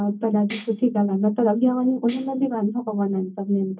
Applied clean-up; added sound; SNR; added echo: neural mask model DeepFilterNet 3.